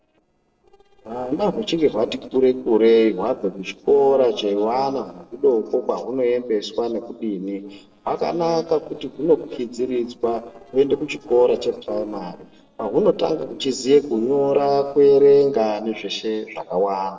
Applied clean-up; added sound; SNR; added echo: neural separator model SepFormer DNS4.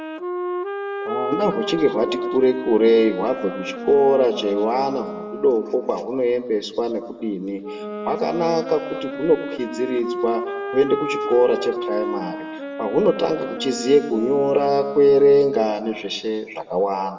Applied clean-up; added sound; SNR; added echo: none; Wind instrument, woodwind instrument; 9 dB; reverberation time 1.2 s.